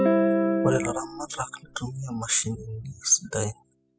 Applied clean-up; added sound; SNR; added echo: classical method spectral subtraction.